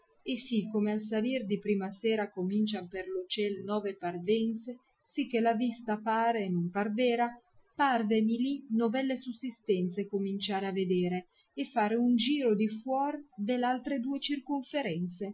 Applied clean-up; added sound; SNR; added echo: classical method Wiener filter.